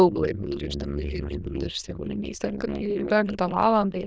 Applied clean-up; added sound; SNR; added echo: neural diffusion model UNIVERSE++.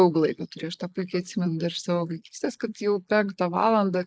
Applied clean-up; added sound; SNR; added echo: neural mask model Resemble Enhance denoiser.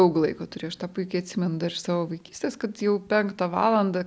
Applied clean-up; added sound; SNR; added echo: none; none; none; none.